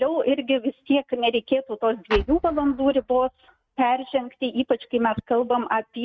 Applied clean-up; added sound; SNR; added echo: neural mask model RNNoise.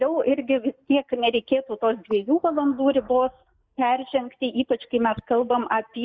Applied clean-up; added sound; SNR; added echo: neural mask model DeepFilterNet 3.